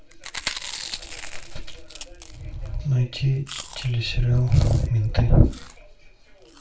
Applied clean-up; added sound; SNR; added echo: none; Chewing, mastication; 16 dB; reverberation time 0.2 s.